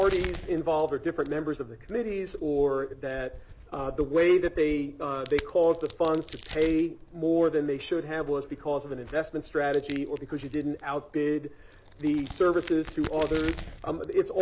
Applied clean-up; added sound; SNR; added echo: none; Crack; 14 dB; none.